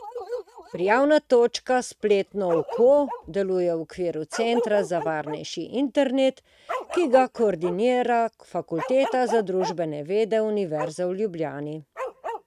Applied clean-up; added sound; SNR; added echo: neural mask model RNNoise.